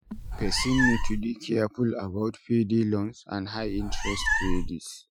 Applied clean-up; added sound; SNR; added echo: classical method Wiener filter.